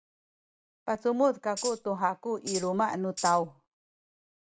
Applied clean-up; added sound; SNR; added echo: none; Tambourine; 8 dB; none.